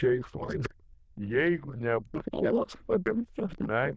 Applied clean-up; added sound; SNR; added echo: neural diffusion model UNIVERSE++.